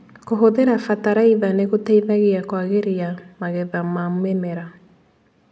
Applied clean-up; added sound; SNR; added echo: none; none; none; none.